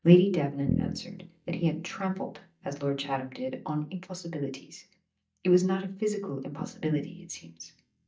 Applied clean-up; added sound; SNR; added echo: neural mask model DeepFilterNet 3.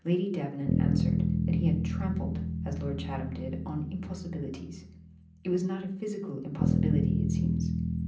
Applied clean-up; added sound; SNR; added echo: none; Bass guitar; -4 dB; reverberation time 0.6 s.